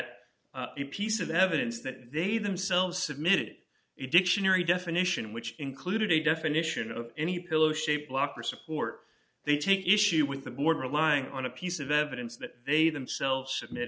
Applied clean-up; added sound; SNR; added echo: none; none; none; none.